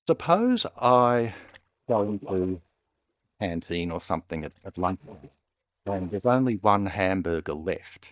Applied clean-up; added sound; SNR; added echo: neural mask model DeepFilterNet 3.